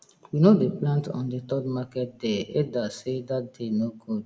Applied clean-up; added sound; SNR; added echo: none; none; none; none.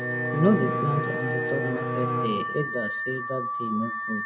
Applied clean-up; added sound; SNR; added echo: none; Bowed string instrument + Alarm / Car; 0 dB; none.